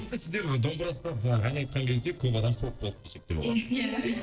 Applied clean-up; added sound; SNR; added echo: neural separator model SepFormer DNS4.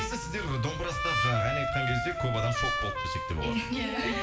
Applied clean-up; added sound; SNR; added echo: none; Trumpet; 1 dB; reverberation time 0.8 s.